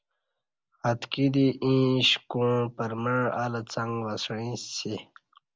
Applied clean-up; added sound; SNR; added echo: none; none; none; none.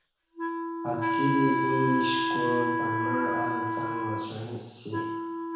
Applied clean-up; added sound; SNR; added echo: none; Wind instrument, woodwind instrument; -2 dB; reverberation time 1.1 s.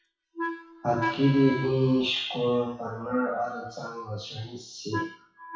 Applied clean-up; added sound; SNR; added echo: classical method WPE with log-MMSE.